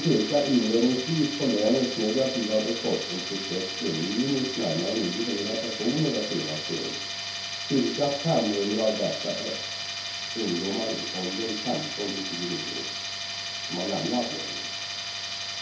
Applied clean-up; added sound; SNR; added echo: none; Tools; 5 dB; reverberation time 0.6 s.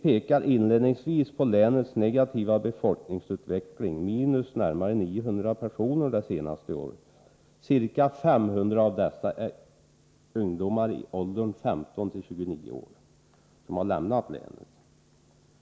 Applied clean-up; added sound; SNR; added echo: none; none; none; none.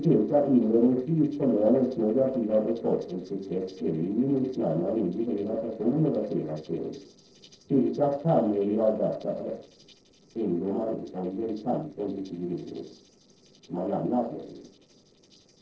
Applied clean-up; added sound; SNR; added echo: neural separator model SepFormer DNS4.